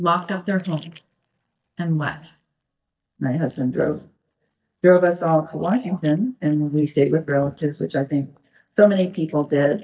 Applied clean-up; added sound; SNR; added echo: neural mask model DeepFilterNet 3.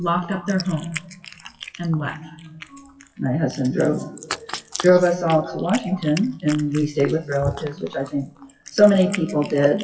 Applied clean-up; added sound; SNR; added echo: classical method WPE with log-MMSE.